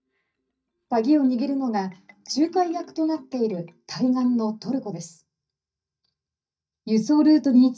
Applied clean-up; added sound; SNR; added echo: neural mask model DeepFilterNet 3.